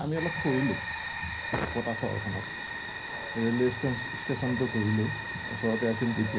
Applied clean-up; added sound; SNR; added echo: none; Fire; 5 dB; reverberation time 0.5 s.